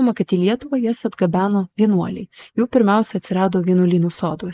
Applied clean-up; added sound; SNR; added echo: neural mask model Resemble Enhance denoiser.